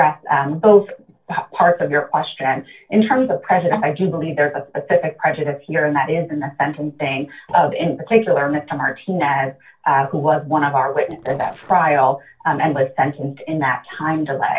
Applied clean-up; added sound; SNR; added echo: neural separator model SepFormer DNS4.